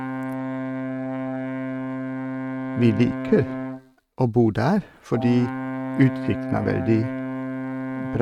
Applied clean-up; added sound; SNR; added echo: neural mask model RNNoise.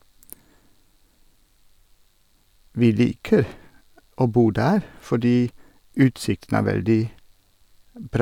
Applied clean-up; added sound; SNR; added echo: none; none; none; none.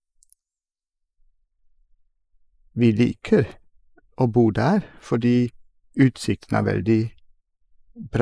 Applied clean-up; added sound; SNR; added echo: neural mask model Resemble Enhance denoiser.